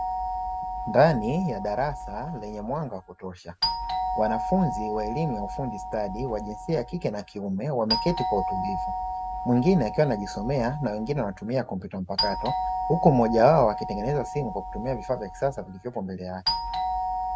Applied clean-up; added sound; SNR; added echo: none; Doorbell; 5 dB; none.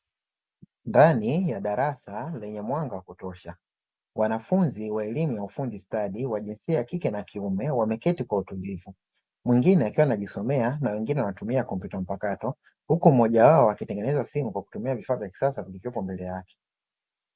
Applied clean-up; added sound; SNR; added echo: none; none; none; none.